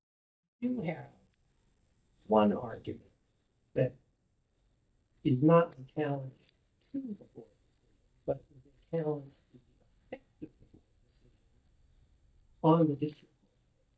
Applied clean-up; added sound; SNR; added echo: neural mask model DeepFilterNet 3.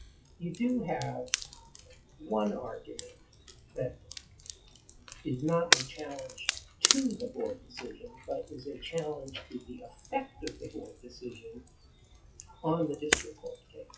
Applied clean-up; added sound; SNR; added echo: classical method WPE with log-MMSE.